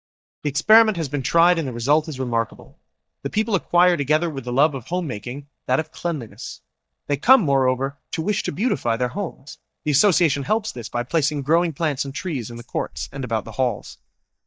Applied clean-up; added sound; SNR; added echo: neural mask model DeepFilterNet 3.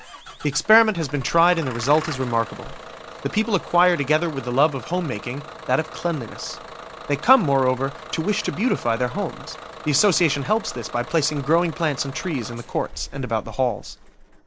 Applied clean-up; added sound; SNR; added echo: none; Engine starting / Bus; 14 dB; none.